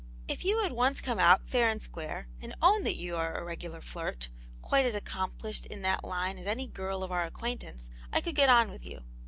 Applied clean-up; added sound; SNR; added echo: none; none; none; none.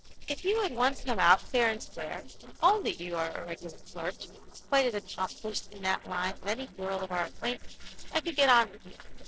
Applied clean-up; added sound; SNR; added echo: neural separator model SepFormer DNS4.